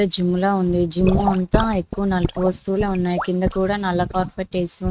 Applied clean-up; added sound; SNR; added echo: neural mask model RNNoise.